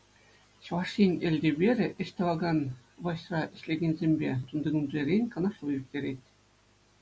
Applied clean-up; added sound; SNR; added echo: none; none; none; none.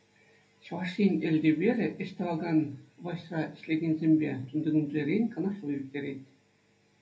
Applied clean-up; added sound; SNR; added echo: none; none; none; reverberation time 0.3 s.